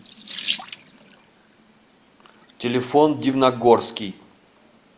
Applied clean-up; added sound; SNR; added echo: none; Sink (filling or washing) / Water tap, faucet; 11 dB; none.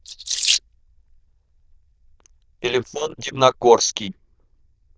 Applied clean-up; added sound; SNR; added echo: neural diffusion model UNIVERSE++.